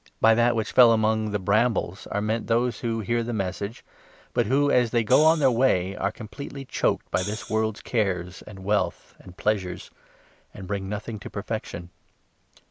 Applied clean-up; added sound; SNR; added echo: none; Hi-hat; 13 dB; none.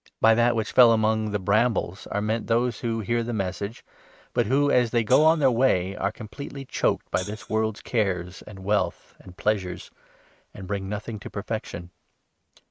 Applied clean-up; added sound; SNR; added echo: neural mask model RNNoise.